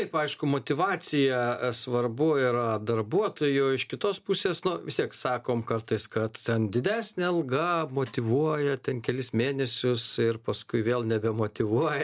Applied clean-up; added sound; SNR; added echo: none; none; none; none.